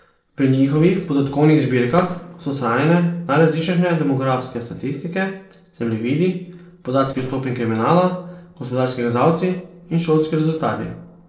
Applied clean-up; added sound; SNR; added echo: neural separator model SepFormer DNS4.